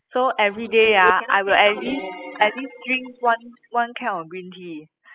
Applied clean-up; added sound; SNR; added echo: classical method spectral subtraction.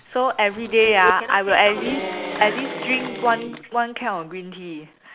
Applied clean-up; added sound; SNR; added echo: none; Applause / Cheering; 10 dB; none.